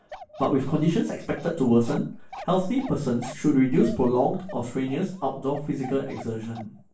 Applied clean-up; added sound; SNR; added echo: none; Bark; 18 dB; reverberation time 0.3 s.